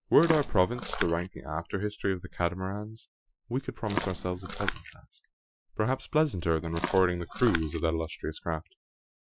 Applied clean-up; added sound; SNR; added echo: classical method Wiener filter.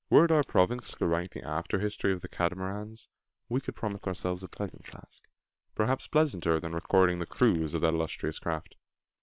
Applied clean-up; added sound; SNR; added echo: neural separator model SepFormer WHAM!.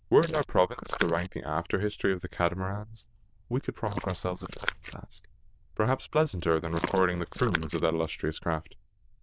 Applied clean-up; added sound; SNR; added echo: neural diffusion model UNIVERSE++.